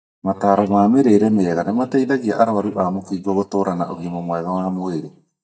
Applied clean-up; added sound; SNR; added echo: neural mask model DeepFilterNet 3.